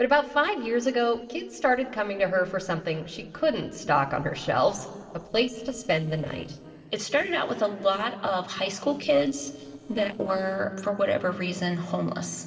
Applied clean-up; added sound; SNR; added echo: neural separator model SepFormer DNS4.